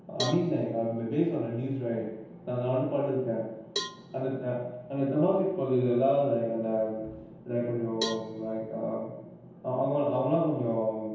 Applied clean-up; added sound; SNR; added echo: none; Cowbell; 13 dB; reverberation time 0.9 s.